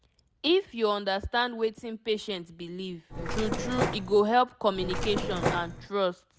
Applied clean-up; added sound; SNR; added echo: none; Mechanisms; 2 dB; none.